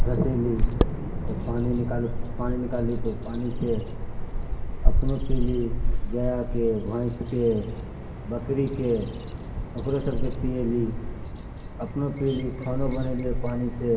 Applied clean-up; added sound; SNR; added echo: none; Bird vocalization, bird call, bird song; -2 dB; reverberation time 1.0 s.